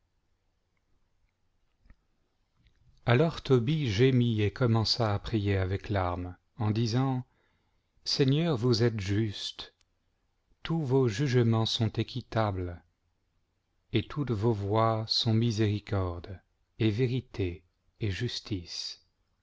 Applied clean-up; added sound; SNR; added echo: none; none; none; none.